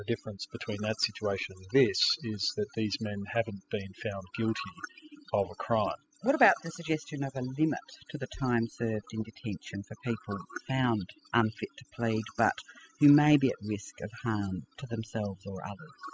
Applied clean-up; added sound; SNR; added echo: classical method spectral subtraction.